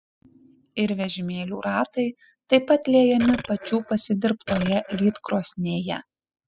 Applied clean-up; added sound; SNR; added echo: classical method spectral subtraction.